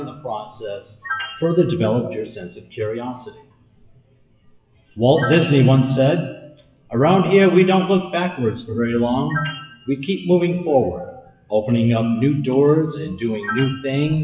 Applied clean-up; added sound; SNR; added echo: classical method WPE with log-MMSE.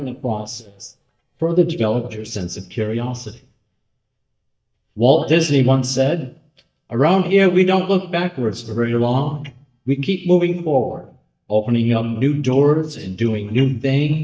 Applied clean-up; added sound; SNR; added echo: neural mask model DeepFilterNet 3.